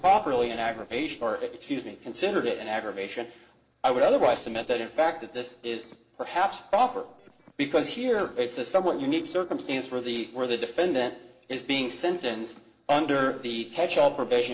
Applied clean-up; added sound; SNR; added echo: neural separator model SepFormer DNS4.